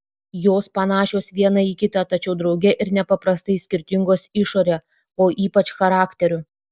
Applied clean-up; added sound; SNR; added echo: none; none; none; none.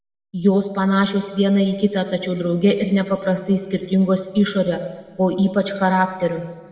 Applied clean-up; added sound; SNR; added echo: none; none; none; reverberation time 1.7 s.